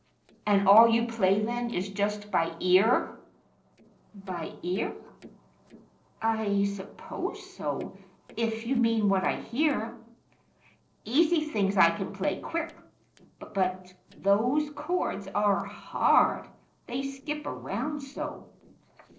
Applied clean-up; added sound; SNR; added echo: neural separator model SepFormer DNS4.